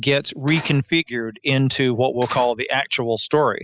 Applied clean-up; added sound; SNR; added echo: classical method spectral subtraction.